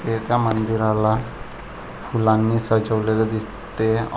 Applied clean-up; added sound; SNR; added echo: none; none; none; none.